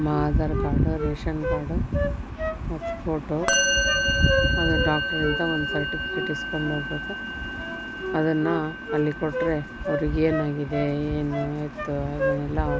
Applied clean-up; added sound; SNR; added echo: none; Musical instrument + Wind instrument, woodwind instrument; 3 dB; none.